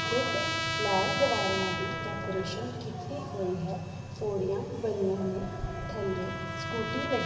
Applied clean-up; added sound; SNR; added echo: none; Trumpet; 4 dB; reverberation time 2.1 s.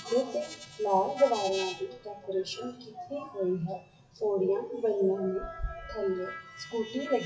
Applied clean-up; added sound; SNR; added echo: classical method WPE with log-MMSE.